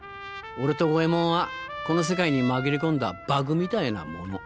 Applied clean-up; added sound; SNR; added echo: none; Trumpet; 12 dB; none.